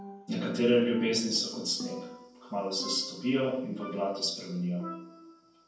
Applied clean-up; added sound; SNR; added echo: none; Percussion; 14 dB; reverberation time 0.9 s.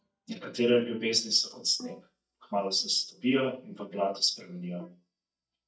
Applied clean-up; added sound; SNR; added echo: neural mask model DeepFilterNet 3.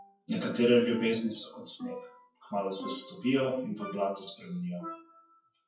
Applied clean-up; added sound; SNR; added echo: classical method WPE with log-MMSE.